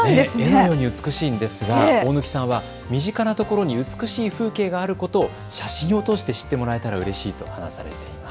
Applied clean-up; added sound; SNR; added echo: none; none; none; none.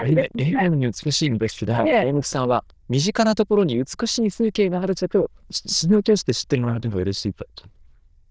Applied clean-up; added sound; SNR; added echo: neural diffusion model UNIVERSE++.